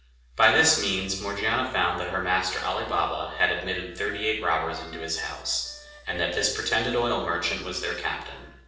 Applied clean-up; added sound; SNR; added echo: neural separator model SepFormer DNS4.